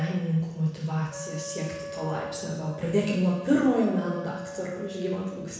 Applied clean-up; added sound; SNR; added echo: none; Wind instrument, woodwind instrument; 13 dB; reverberation time 1.1 s.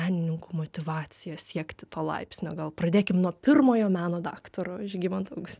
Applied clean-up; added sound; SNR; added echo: none; none; none; none.